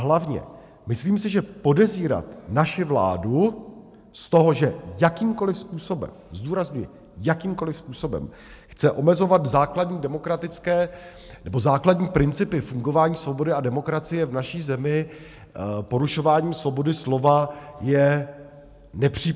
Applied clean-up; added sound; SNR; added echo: none; none; none; none.